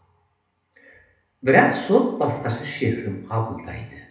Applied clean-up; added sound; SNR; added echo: none; none; none; reverberation time 0.8 s.